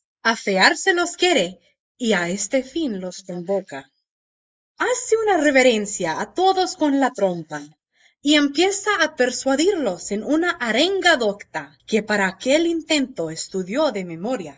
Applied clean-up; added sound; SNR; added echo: neural mask model Resemble Enhance denoiser.